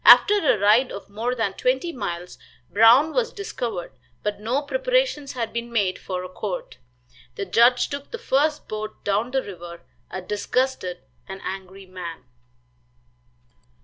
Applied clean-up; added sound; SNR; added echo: none; none; none; none.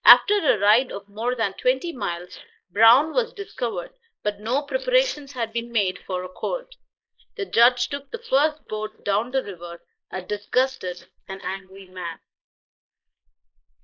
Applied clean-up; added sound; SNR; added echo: neural mask model Resemble Enhance denoiser.